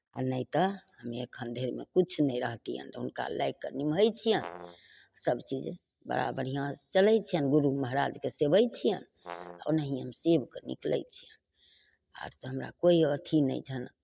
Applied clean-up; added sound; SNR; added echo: neural mask model DeepFilterNet 3.